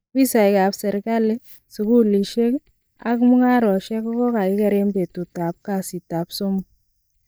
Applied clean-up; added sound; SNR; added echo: neural mask model DeepFilterNet 3.